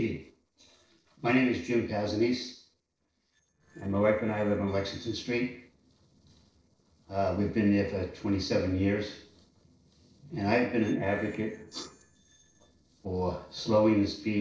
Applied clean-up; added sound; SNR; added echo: neural separator model SepFormer DNS4.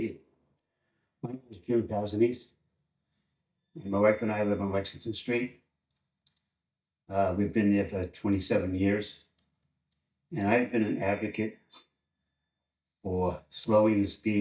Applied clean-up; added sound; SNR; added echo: neural mask model DeepFilterNet 3.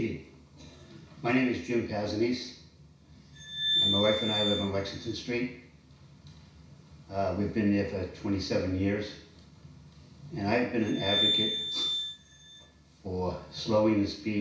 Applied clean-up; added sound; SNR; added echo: none; Glass; 0 dB; reverberation time 0.6 s.